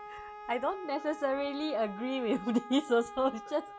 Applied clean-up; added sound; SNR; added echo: none; Wind instrument, woodwind instrument; 13 dB; none.